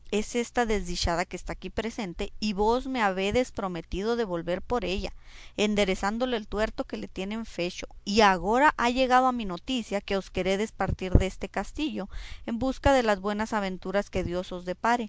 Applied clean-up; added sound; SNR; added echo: none; none; none; none.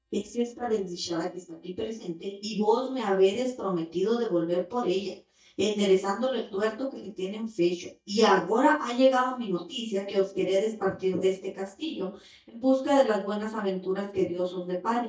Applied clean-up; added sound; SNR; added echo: neural mask model DeepFilterNet 3.